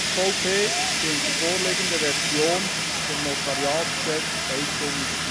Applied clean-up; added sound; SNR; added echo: none; Fire; -4 dB; none.